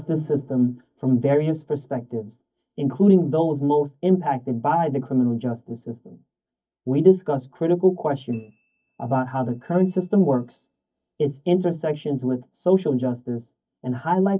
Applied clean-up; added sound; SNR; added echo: neural mask model DeepFilterNet 3.